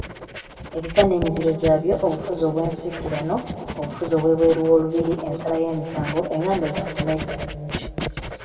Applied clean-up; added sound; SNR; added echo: none; Writing; 10 dB; reverberation time 2.6 s.